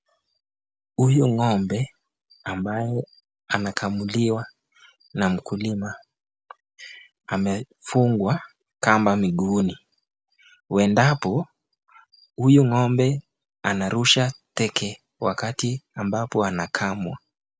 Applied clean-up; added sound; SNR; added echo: none; none; none; none.